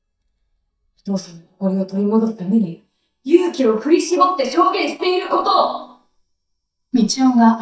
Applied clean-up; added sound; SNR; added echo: neural mask model DeepFilterNet 3.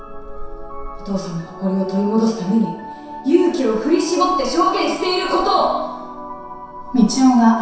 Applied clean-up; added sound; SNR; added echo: none; Wind; 18 dB; reverberation time 0.7 s.